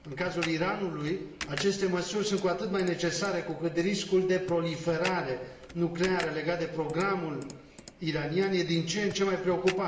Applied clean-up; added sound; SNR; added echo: none; Computer keyboard; 15 dB; reverberation time 0.8 s.